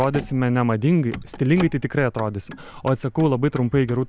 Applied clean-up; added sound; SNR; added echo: none; Motor vehicle (road); 17 dB; none.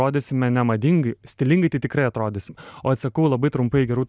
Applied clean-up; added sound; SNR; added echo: none; none; none; none.